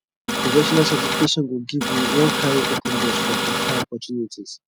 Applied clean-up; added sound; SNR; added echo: none; Printer; -1 dB; none.